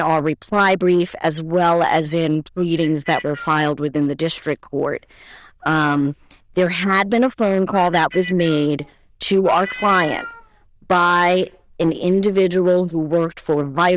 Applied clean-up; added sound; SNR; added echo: neural diffusion model UNIVERSE++.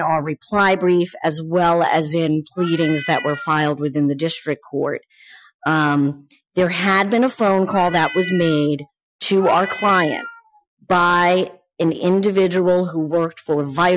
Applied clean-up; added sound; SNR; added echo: classical method Wiener filter.